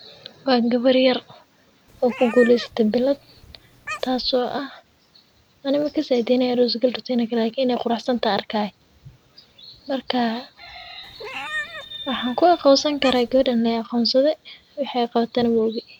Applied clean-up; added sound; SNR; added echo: none; Meow; 13 dB; none.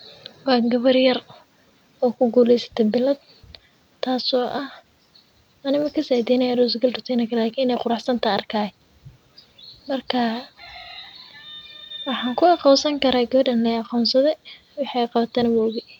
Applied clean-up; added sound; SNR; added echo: none; none; none; none.